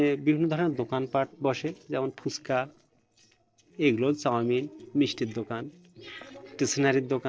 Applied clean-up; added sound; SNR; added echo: neural separator model SepFormer DNS4.